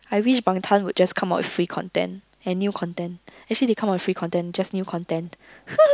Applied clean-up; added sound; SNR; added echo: none; none; none; none.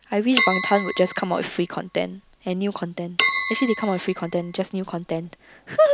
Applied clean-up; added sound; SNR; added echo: none; Chink, clink; 5 dB; none.